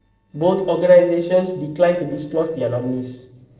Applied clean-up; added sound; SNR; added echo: neural separator model SepFormer DNS4.